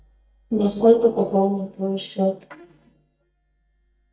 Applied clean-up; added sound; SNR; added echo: neural mask model DeepFilterNet 3.